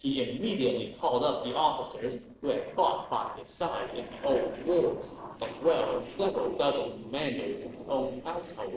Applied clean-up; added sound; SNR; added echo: neural separator model SepFormer DNS4.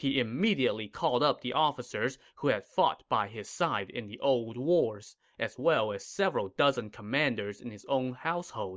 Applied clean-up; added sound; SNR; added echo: none; none; none; none.